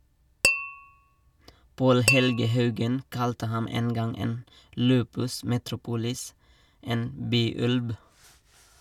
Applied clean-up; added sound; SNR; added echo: none; Tap / Glass; 2 dB; none.